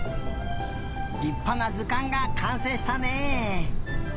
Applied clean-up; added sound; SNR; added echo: none; Cricket; -2 dB; none.